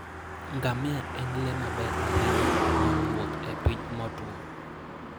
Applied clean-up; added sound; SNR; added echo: none; Car passing by; -3 dB; none.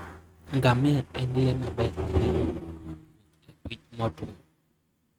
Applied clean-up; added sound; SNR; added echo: neural mask model RNNoise.